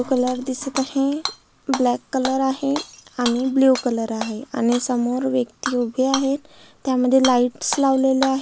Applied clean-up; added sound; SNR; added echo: none; Shatter / Hammer; 13 dB; none.